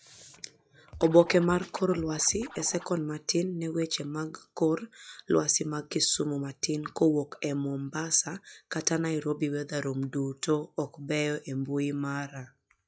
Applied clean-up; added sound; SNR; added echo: classical method log-MMSE.